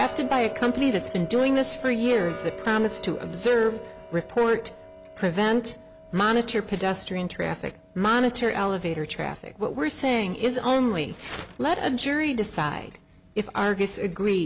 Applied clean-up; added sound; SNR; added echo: none; Tick-tock; 16 dB; none.